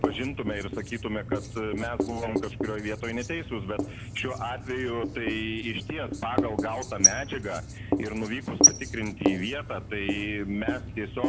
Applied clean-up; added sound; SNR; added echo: none; Writing; -3 dB; none.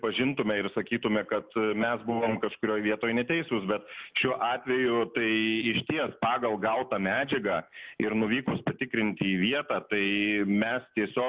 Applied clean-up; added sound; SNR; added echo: none; none; none; none.